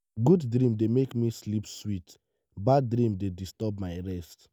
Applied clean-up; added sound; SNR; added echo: none; none; none; none.